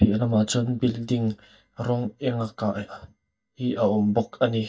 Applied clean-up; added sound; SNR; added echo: neural mask model DeepFilterNet 3.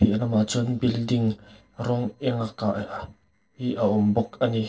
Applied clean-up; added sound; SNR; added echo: neural separator model SepFormer DNS4.